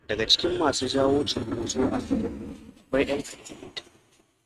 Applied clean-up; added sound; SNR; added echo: neural mask model RNNoise.